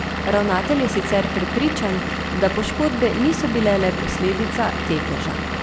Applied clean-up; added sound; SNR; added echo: none; Engine / Vehicle; 3 dB; none.